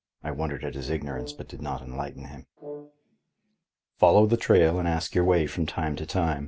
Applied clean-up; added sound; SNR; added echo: none; Brass instrument; 17 dB; none.